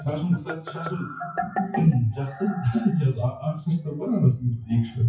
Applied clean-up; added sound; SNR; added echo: classical method WPE with log-MMSE.